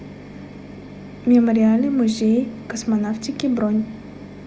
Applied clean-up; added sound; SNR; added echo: none; none; none; none.